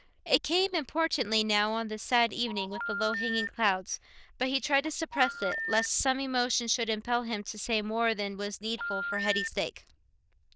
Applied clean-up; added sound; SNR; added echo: neural diffusion model UNIVERSE++.